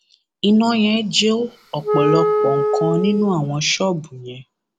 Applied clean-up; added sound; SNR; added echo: none; Wind instrument, woodwind instrument; 1 dB; none.